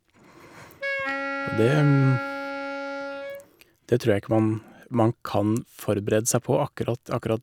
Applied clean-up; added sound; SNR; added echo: none; Wind instrument, woodwind instrument; 6 dB; none.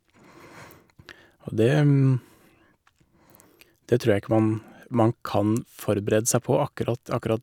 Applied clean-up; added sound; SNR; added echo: none; none; none; none.